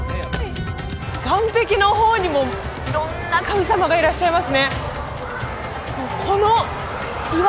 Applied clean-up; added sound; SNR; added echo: none; none; none; none.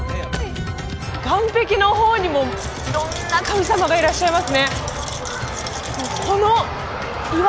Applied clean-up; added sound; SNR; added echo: none; Rattle; 14 dB; none.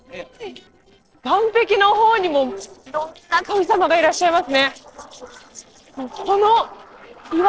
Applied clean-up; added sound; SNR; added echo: neural separator model SepFormer DNS4.